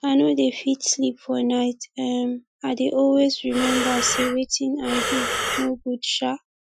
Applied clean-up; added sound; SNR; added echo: classical method Wiener filter.